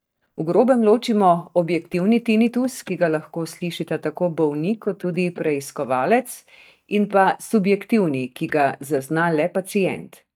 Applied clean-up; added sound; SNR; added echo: neural mask model DeepFilterNet 3.